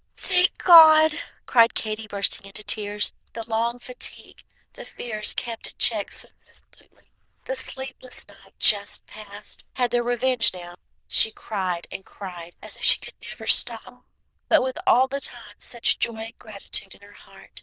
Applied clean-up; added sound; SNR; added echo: neural diffusion model UNIVERSE++.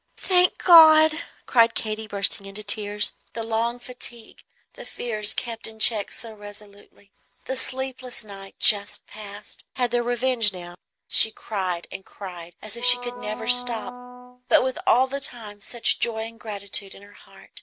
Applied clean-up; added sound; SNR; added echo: none; Wind instrument, woodwind instrument; 12 dB; none.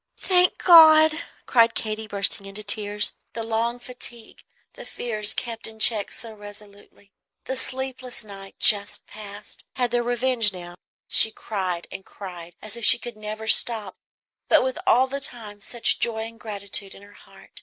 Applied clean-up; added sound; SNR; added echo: neural mask model Resemble Enhance denoiser.